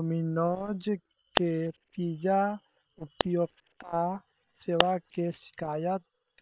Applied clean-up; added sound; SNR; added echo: neural separator model SepFormer WHAM!.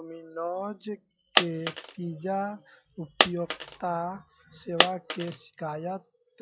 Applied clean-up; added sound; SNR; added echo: classical method log-MMSE.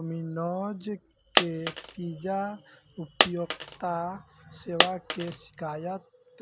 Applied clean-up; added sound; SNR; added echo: none; Coin (dropping); -3 dB; none.